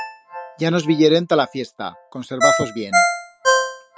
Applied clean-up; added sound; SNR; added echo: none; Ringtone; 0 dB; none.